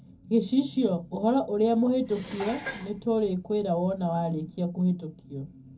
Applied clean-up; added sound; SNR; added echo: none; Dishes, pots, and pans; 16 dB; reverberation time 0.3 s.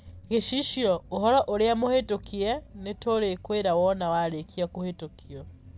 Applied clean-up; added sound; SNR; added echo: none; none; none; none.